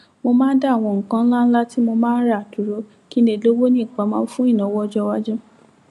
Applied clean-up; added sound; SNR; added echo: none; none; none; none.